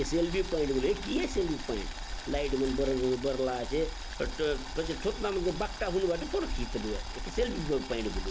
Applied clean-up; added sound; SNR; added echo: none; Boiling; 5 dB; none.